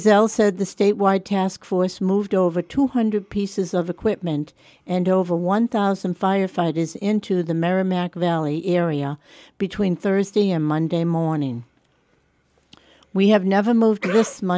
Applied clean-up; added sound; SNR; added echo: none; none; none; none.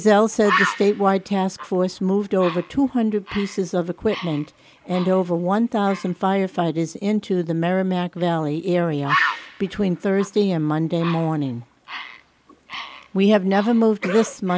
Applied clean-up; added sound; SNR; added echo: none; Bird; 11 dB; none.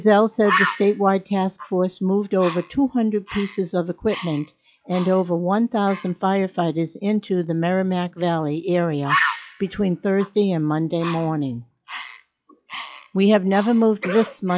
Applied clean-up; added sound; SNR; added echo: classical method log-MMSE.